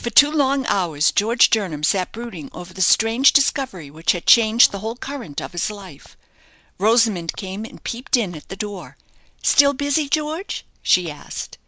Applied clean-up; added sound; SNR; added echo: none; none; none; none.